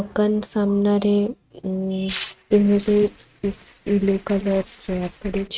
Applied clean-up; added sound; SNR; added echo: neural mask model RNNoise.